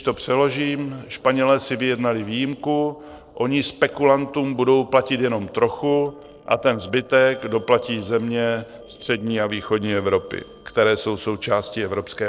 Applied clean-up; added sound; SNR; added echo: neural separator model SepFormer DNS4.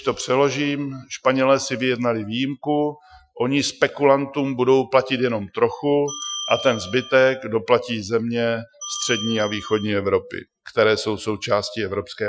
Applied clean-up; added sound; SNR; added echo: classical method Wiener filter.